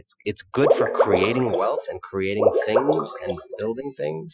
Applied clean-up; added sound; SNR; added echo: classical method Wiener filter.